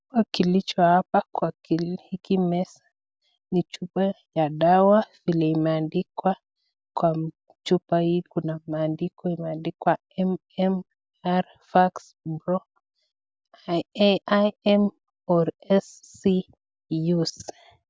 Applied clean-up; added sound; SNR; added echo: none; none; none; none.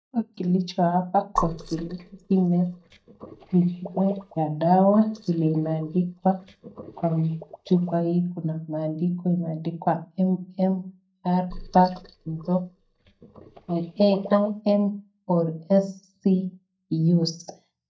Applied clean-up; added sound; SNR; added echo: neural mask model DeepFilterNet 3.